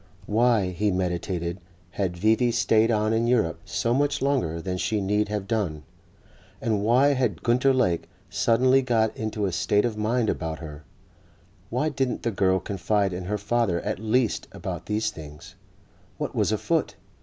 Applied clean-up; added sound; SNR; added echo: none; none; none; none.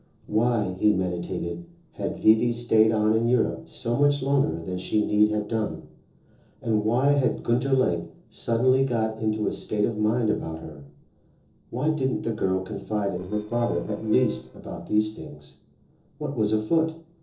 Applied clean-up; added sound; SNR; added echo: neural separator model SepFormer DNS4.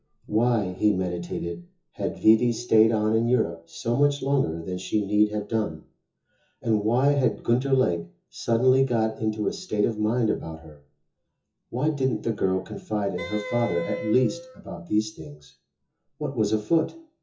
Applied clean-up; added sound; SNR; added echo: classical method WPE with log-MMSE.